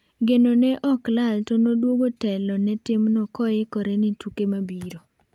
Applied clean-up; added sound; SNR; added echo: none; none; none; none.